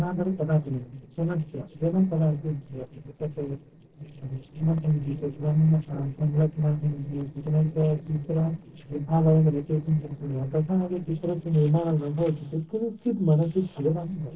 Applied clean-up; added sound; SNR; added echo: neural separator model SepFormer DNS4.